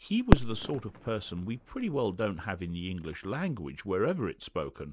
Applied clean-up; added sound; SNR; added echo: none; Fireworks; -3 dB; none.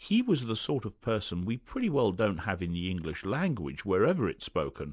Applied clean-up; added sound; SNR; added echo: none; none; none; none.